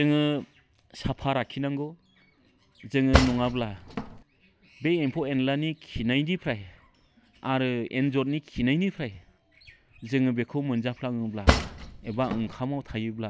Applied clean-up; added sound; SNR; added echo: none; Cutlery, silverware / Drawer open or close; -2 dB; none.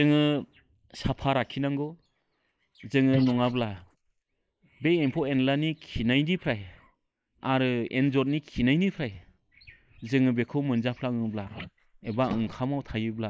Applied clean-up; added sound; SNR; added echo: neural mask model Resemble Enhance denoiser.